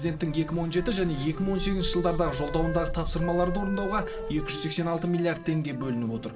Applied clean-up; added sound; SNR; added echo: none; Wind instrument, woodwind instrument; 12 dB; reverberation time 2.6 s.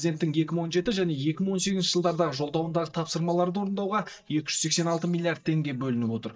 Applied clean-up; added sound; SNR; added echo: neural mask model DeepFilterNet 3.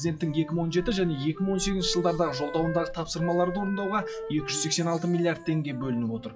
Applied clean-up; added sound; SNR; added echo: classical method WPE with log-MMSE.